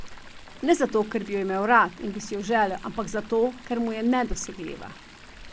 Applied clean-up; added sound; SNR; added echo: none; Chatter / Stream; 15 dB; none.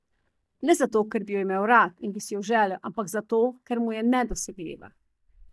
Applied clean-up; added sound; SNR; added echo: neural mask model DeepFilterNet 3.